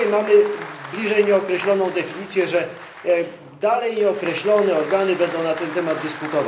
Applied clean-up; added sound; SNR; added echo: none; Applause; 14 dB; reverberation time 0.5 s.